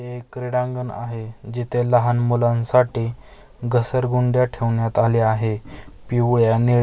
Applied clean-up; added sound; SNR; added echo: none; none; none; none.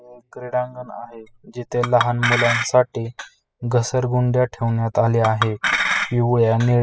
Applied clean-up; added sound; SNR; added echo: classical method spectral subtraction.